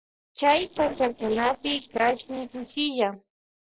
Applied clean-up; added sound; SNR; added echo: neural separator model SepFormer DNS4.